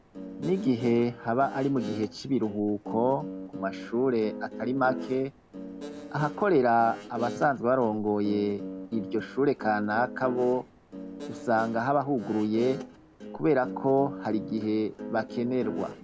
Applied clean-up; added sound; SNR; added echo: none; Guitar; 11 dB; none.